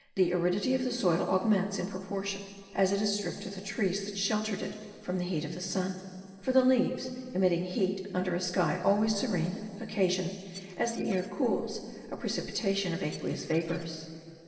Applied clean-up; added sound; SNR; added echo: neural separator model SepFormer DNS4.